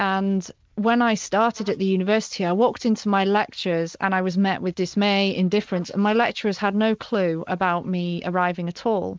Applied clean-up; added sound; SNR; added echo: neural mask model Resemble Enhance denoiser.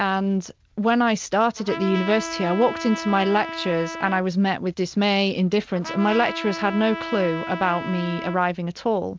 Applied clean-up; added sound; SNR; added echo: none; Trumpet; 10 dB; none.